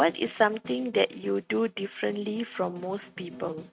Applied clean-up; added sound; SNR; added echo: neural mask model RNNoise.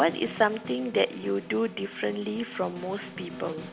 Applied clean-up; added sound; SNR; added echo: none; Snare drum; 14 dB; none.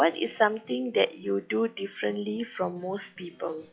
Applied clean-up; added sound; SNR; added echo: classical method log-MMSE.